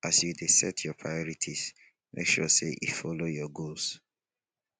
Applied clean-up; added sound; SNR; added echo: none; none; none; none.